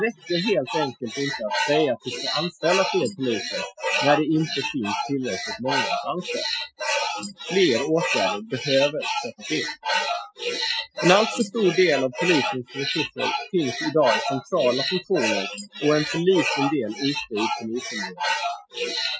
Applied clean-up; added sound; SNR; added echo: classical method Wiener filter.